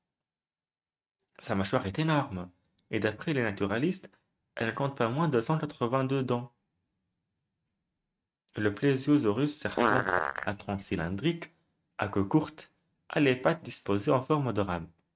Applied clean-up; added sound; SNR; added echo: neural mask model RNNoise.